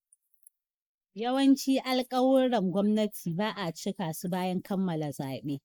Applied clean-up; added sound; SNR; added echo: neural mask model Resemble Enhance denoiser.